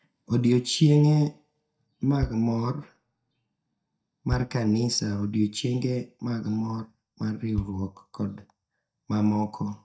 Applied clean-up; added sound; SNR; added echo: neural mask model DeepFilterNet 3.